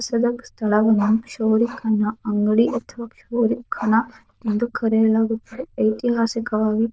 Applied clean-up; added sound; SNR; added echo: neural diffusion model UNIVERSE++.